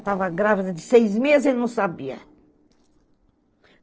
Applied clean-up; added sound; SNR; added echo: neural separator model SepFormer DNS4.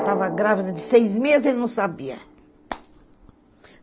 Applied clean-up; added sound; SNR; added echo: none; Drum; 11 dB; none.